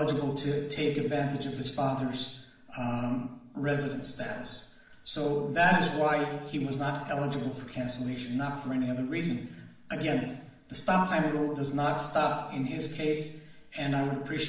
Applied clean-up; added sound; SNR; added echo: none; none; none; reverberation time 0.8 s.